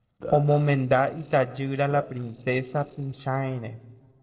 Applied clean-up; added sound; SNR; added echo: neural separator model SepFormer DNS4.